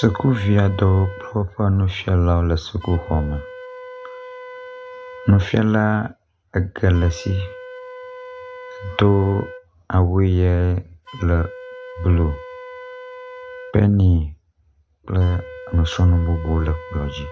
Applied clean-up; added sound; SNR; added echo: none; Wind instrument, woodwind instrument; 18 dB; none.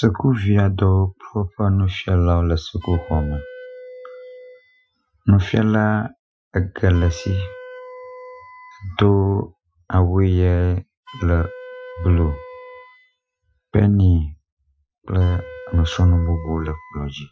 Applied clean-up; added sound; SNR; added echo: classical method Wiener filter.